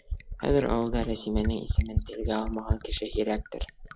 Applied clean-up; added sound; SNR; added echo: none; Fill (with liquid); 1 dB; none.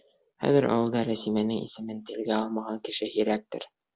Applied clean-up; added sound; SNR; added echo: none; none; none; none.